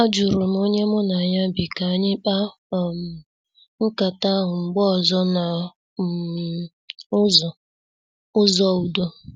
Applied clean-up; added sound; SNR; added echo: none; none; none; none.